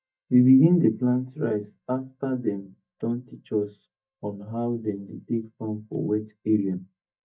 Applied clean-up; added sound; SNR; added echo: neural mask model DeepFilterNet 3.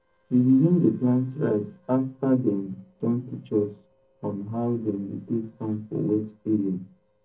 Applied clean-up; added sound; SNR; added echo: neural separator model SepFormer DNS4.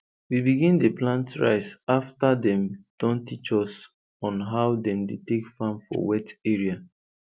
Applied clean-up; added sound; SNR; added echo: none; none; none; none.